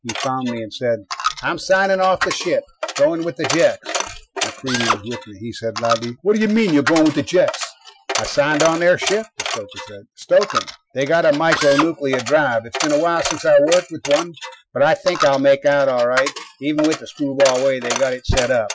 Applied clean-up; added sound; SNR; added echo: classical method Wiener filter.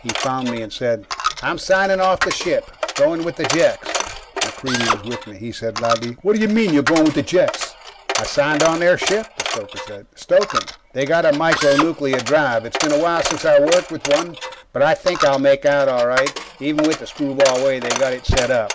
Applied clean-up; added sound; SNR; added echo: none; Drill + Coin (dropping); 7 dB; none.